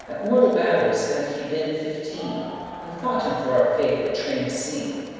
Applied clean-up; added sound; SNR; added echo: none; Crowd; 17 dB; reverberation time 1.9 s.